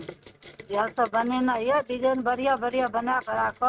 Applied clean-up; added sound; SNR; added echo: neural mask model RNNoise.